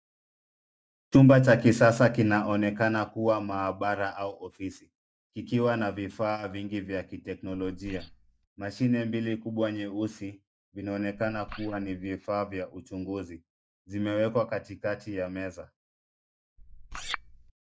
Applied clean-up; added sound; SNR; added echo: neural mask model DeepFilterNet 3.